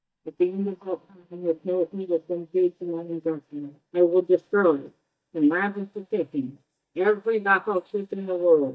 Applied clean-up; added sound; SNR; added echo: neural mask model DeepFilterNet 3.